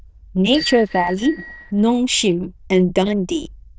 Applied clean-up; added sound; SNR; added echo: neural diffusion model UNIVERSE++.